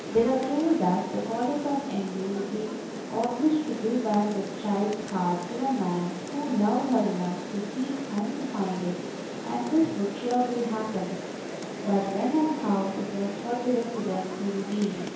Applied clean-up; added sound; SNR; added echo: none; Rain; 8 dB; reverberation time 2.2 s.